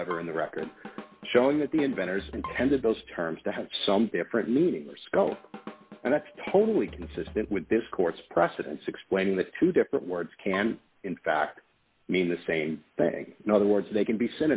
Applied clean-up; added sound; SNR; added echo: none; Bowed string instrument + Drum kit; 17 dB; none.